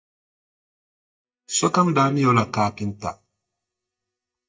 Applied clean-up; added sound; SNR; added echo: neural mask model DeepFilterNet 3.